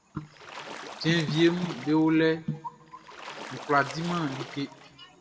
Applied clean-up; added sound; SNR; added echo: none; Splash, splatter; 14 dB; reverberation time 0.8 s.